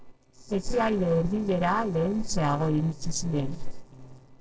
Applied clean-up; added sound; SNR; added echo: neural separator model SepFormer DNS4.